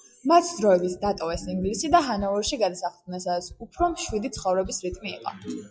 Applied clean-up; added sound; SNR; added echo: classical method log-MMSE.